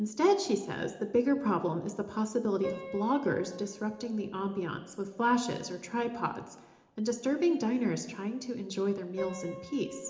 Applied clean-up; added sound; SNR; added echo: none; Piano; 17 dB; reverberation time 0.8 s.